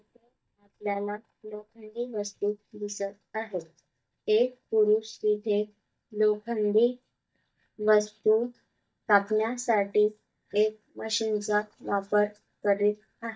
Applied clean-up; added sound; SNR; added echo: neural mask model DeepFilterNet 3.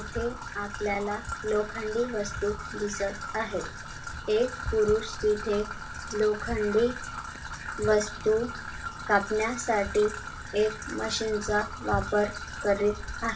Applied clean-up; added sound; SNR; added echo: none; Trickle, dribble / Traffic noise, roadway noise; 8 dB; reverberation time 0.2 s.